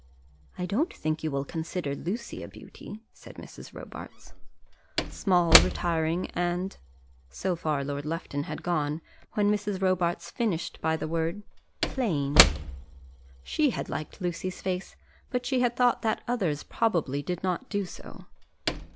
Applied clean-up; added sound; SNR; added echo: none; Slam / Wood; 4 dB; none.